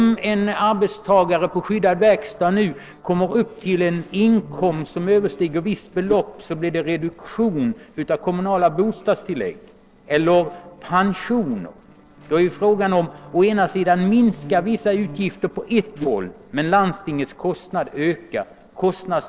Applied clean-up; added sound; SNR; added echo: neural separator model SepFormer DNS4.